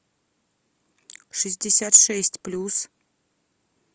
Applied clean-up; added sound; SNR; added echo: none; none; none; none.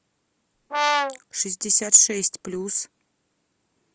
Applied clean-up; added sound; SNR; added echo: none; Brass instrument; 0 dB; none.